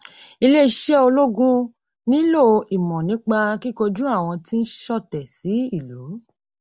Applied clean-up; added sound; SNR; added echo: none; none; none; none.